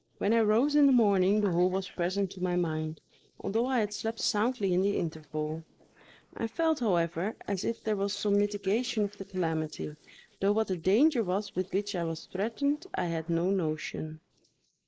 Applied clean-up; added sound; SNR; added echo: neural mask model Resemble Enhance denoiser.